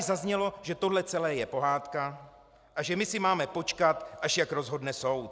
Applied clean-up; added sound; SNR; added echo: none; none; none; none.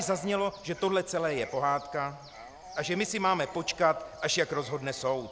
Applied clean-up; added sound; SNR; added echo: none; Dog + Bird; 19 dB; none.